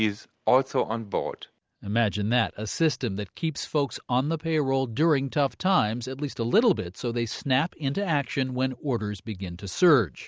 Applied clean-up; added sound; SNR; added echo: none; none; none; none.